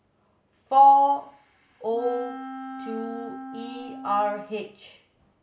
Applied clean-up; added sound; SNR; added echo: none; Wind instrument, woodwind instrument; 14 dB; none.